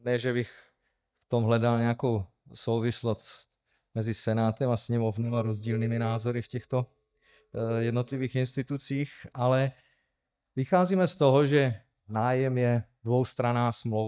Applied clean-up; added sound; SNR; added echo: neural mask model DeepFilterNet 3.